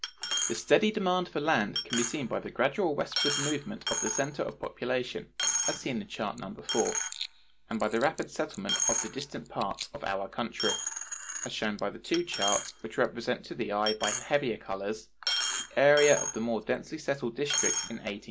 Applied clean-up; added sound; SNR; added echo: none; Coin (dropping); 5 dB; none.